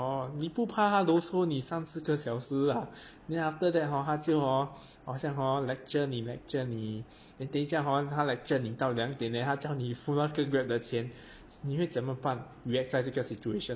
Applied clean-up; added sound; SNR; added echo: none; none; none; none.